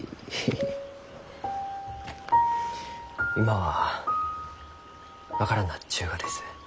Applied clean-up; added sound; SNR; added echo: none; none; none; none.